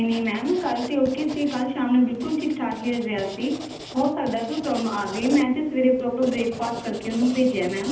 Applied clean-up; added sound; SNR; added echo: none; Writing; 15 dB; reverberation time 0.8 s.